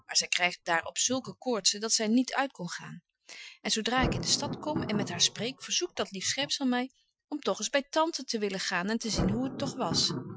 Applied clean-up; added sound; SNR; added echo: classical method Wiener filter.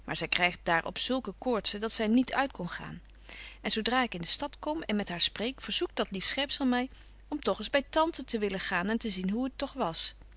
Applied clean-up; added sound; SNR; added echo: none; none; none; none.